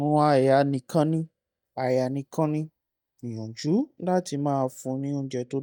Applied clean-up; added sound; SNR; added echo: neural mask model DeepFilterNet 3.